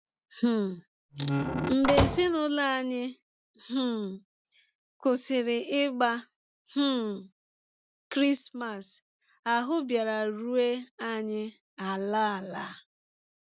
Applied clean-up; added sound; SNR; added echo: none; Squeak / Slam / Wood; 0 dB; none.